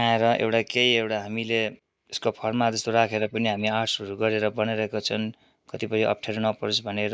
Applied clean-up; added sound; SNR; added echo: neural mask model Resemble Enhance denoiser.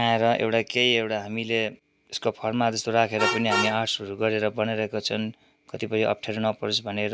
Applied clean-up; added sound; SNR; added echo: none; Vehicle horn, car horn, honking; 10 dB; none.